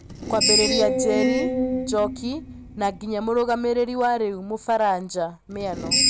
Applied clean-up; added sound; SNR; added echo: none; Screech; 1 dB; none.